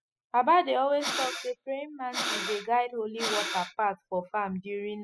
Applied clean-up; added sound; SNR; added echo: classical method spectral subtraction.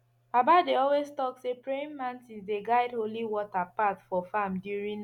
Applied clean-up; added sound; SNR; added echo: none; none; none; none.